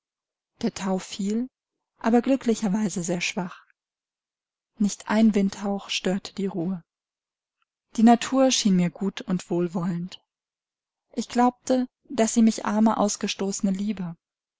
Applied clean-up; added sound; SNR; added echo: none; none; none; none.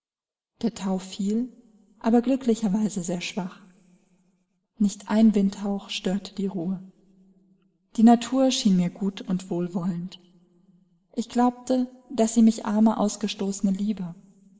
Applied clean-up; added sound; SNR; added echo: none; none; none; reverberation time 1.2 s.